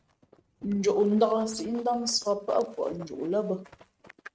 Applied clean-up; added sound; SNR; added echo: neural mask model RNNoise.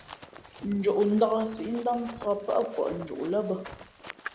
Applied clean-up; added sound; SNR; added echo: none; Run; 16 dB; none.